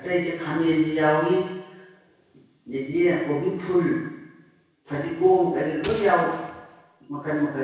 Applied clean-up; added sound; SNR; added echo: none; Explosion; 15 dB; reverberation time 1.1 s.